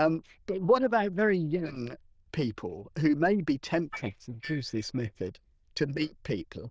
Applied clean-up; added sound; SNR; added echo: neural diffusion model UNIVERSE++.